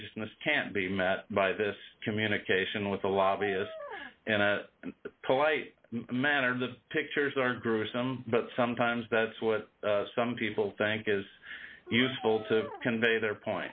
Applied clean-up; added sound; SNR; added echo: none; Brass instrument; 13 dB; none.